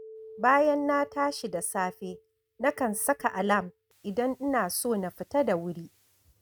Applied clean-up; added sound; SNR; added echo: neural mask model RNNoise.